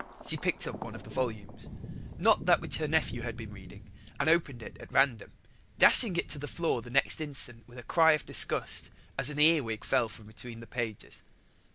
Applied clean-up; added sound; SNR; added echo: none; Thunder; 14 dB; none.